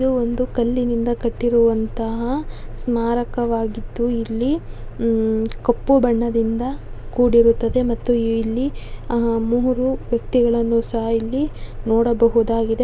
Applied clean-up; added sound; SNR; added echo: none; none; none; none.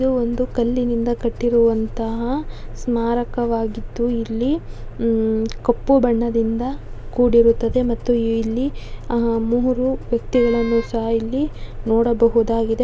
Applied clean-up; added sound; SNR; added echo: none; Wind instrument, woodwind instrument; 19 dB; none.